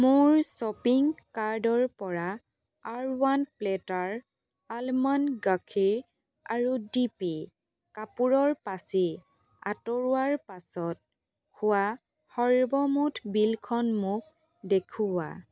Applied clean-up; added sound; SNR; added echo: none; none; none; none.